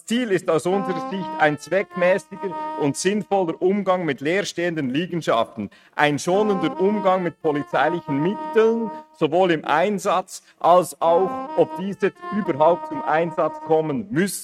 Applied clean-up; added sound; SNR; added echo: neural mask model RNNoise.